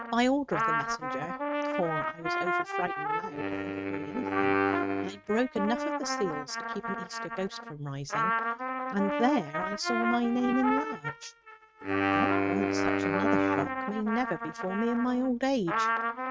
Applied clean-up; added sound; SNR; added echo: neural mask model RNNoise.